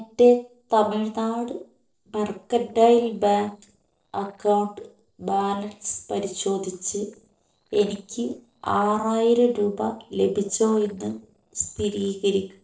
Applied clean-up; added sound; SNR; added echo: neural separator model SepFormer DNS4.